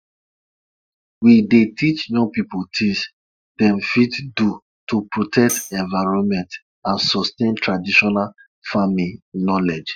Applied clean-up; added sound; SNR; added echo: classical method Wiener filter.